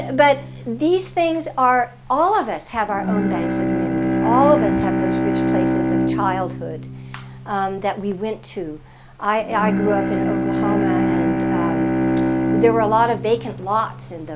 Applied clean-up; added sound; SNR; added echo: none; Bowed string instrument; 0 dB; none.